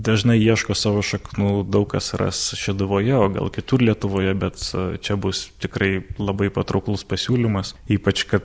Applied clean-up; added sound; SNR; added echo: none; none; none; none.